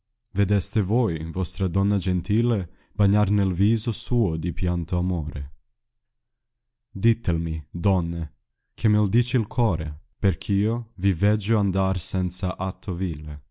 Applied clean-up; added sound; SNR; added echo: none; none; none; none.